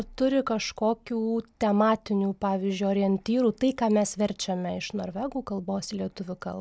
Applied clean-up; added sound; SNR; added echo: none; none; none; none.